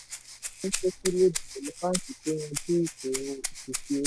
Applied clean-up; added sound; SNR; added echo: none; Rattle (instrument); 5 dB; none.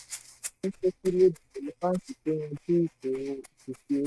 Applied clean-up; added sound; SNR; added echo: neural mask model RNNoise.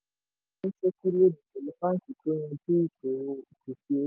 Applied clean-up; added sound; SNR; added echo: none; none; none; none.